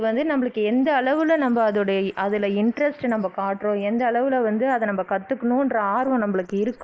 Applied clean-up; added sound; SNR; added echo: neural mask model Resemble Enhance denoiser.